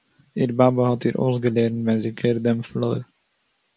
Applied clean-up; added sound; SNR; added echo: none; none; none; none.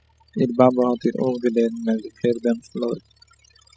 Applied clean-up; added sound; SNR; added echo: classical method spectral subtraction.